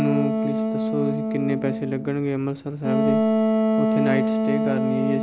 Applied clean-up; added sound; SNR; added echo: none; Wind instrument, woodwind instrument; -4 dB; none.